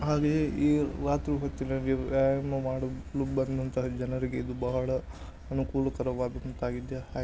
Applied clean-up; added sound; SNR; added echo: none; none; none; none.